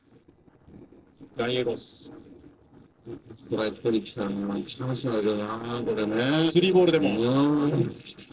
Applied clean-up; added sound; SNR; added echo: neural separator model SepFormer DNS4.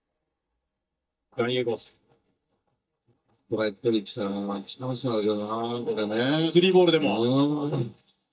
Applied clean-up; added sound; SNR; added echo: neural mask model DeepFilterNet 3.